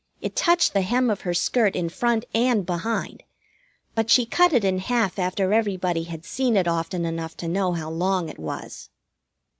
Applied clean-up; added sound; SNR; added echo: none; none; none; none.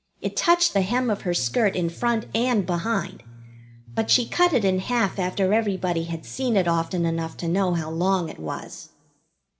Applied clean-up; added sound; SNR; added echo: none; Bass guitar; 19 dB; reverberation time 0.5 s.